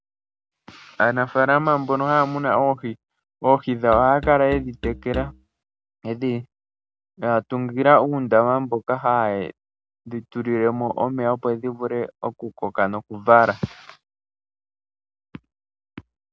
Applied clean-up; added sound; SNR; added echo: none; Musical instrument; 12 dB; none.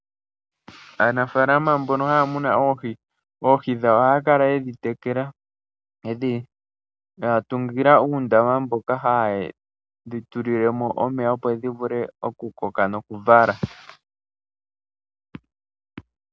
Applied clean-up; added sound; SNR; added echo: none; none; none; none.